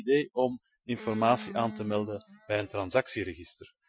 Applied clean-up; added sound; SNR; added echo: classical method Wiener filter.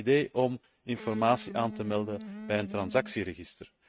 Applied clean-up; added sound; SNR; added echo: neural mask model RNNoise.